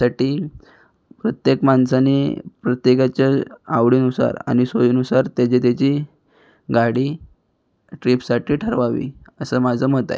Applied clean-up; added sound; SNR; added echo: none; none; none; none.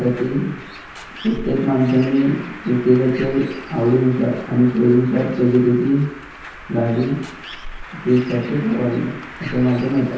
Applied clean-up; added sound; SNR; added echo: none; Bird; 16 dB; reverberation time 1.0 s.